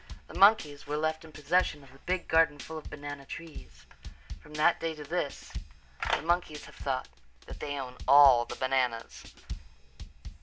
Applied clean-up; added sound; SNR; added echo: none; Drum / Drum kit; 12 dB; none.